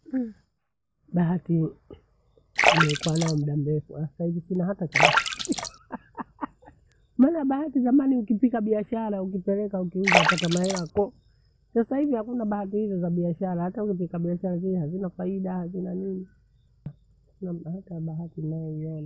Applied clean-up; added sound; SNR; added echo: none; Splash, splatter; 0 dB; none.